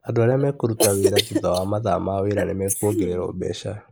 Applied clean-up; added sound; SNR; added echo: neural mask model Resemble Enhance denoiser.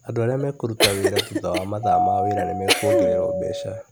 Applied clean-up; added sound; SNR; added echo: none; Cough + Doorbell; -4 dB; none.